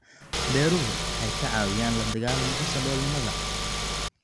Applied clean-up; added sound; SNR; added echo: none; Engine / Car; 0 dB; none.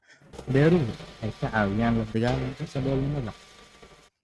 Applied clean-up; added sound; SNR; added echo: neural mask model RNNoise.